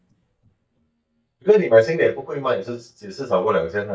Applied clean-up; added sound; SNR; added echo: neural mask model DeepFilterNet 3.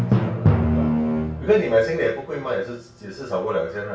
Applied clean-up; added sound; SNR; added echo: none; Drum; -1 dB; reverberation time 0.2 s.